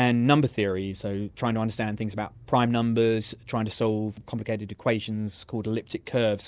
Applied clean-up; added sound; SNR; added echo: none; none; none; none.